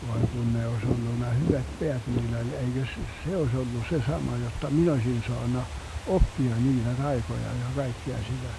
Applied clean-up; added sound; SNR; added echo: none; Fireworks / Ocean; 9 dB; none.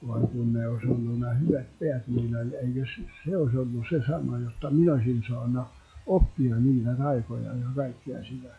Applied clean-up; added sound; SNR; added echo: classical method log-MMSE.